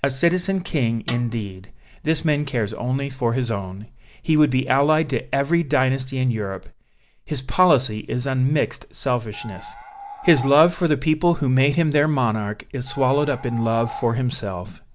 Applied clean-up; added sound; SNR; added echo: none; Snare drum + Animal; 15 dB; none.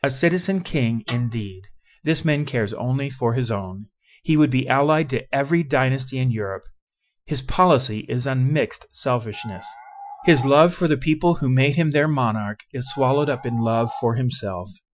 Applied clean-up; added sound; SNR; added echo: classical method Wiener filter.